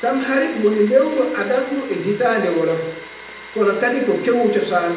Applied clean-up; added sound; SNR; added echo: none; Domestic sounds, home sounds; 18 dB; reverberation time 0.8 s.